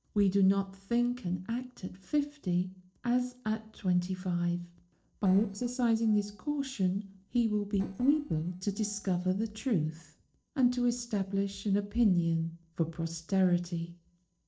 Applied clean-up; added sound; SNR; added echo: neural separator model SepFormer DNS4.